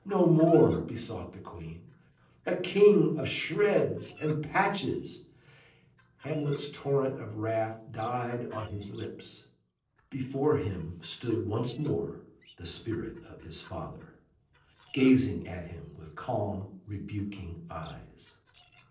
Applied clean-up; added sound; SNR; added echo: neural separator model SepFormer DNS4.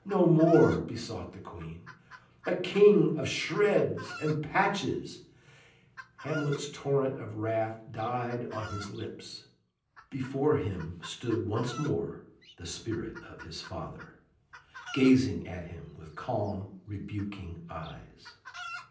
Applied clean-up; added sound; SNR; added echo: none; Chicken, rooster; 19 dB; reverberation time 0.6 s.